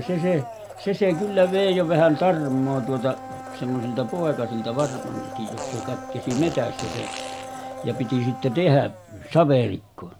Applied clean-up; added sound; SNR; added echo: none; Fart + Domestic sounds, home sounds; 12 dB; none.